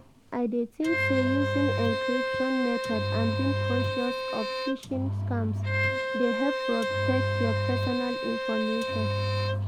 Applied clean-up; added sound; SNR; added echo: none; Bowed string instrument + Engine; -2 dB; none.